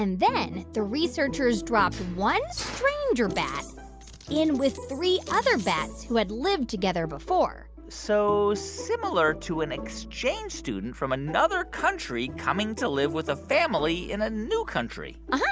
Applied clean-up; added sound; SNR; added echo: none; none; none; none.